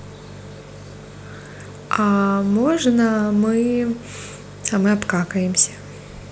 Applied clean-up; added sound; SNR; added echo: none; none; none; none.